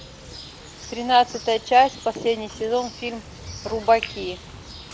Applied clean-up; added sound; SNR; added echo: none; Bird; 16 dB; none.